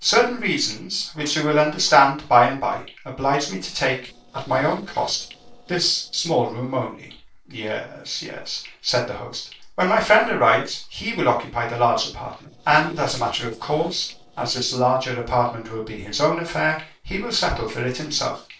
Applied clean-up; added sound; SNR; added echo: neural separator model SepFormer DNS4.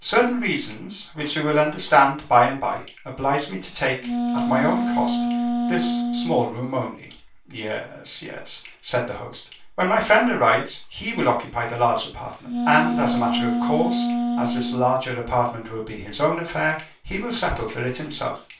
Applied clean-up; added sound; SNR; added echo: none; Wind instrument, woodwind instrument; 1 dB; reverberation time 0.3 s.